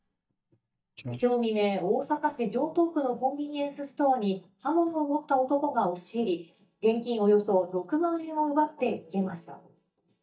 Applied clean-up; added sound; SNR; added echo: neural mask model DeepFilterNet 3.